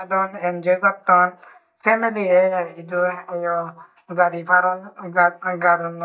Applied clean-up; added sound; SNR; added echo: neural mask model DeepFilterNet 3.